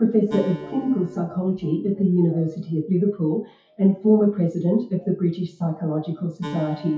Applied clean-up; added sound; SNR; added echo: classical method WPE with log-MMSE.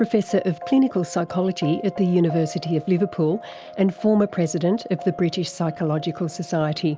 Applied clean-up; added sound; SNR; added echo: none; none; none; none.